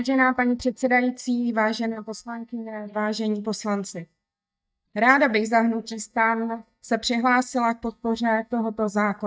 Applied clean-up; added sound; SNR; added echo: neural mask model DeepFilterNet 3.